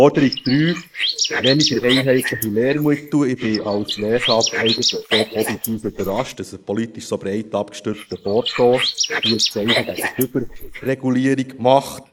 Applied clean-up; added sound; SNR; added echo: neural mask model Resemble Enhance denoiser.